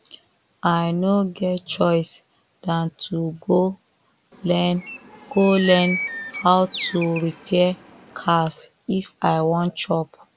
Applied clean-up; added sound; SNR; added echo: none; Bird; 11 dB; none.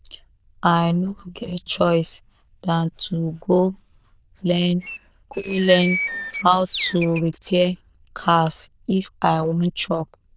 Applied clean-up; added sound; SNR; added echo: neural diffusion model UNIVERSE++.